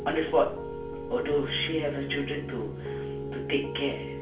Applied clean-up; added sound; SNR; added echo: none; Piano; 5 dB; reverberation time 0.4 s.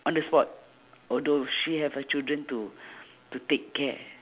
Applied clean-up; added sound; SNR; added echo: none; none; none; none.